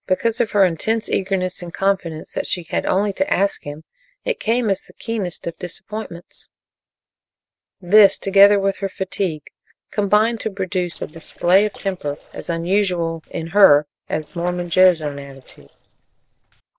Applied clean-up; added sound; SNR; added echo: neural separator model SepFormer DNS4.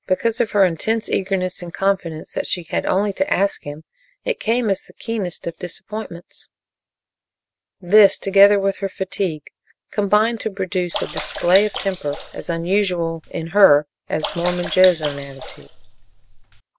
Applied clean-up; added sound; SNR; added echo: none; Sink (filling or washing) / Water / Splash, splatter; 11 dB; none.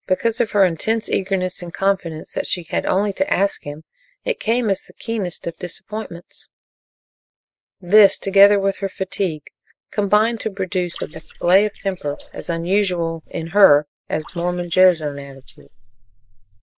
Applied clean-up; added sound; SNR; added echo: neural mask model Resemble Enhance denoiser.